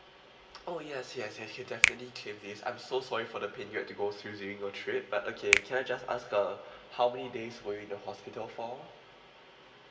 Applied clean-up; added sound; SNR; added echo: none; Finger snapping; -1 dB; reverberation time 1.5 s.